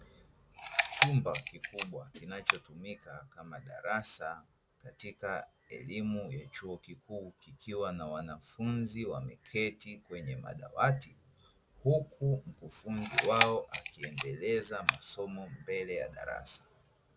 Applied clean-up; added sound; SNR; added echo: none; Camera; -4 dB; none.